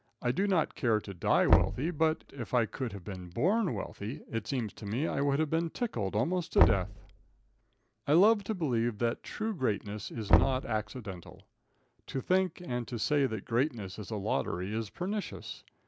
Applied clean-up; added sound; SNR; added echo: none; Knock; 1 dB; none.